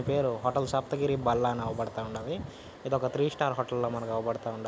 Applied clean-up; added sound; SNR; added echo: none; none; none; none.